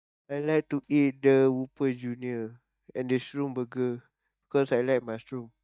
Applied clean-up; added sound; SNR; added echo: neural mask model DeepFilterNet 3.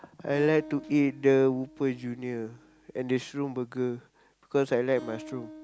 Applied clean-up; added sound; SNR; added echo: none; Acoustic guitar; 19 dB; none.